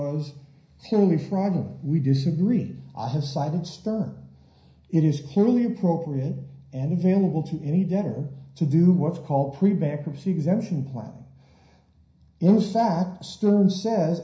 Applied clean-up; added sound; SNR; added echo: none; none; none; reverberation time 0.5 s.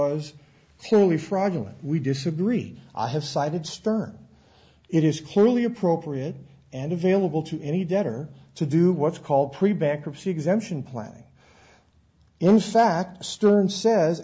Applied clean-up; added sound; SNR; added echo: none; none; none; none.